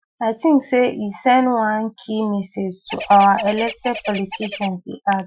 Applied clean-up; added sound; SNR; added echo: classical method Wiener filter.